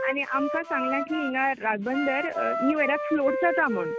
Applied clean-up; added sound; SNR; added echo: none; Wind instrument, woodwind instrument; 4 dB; none.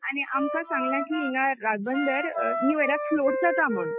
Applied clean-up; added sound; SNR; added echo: classical method Wiener filter.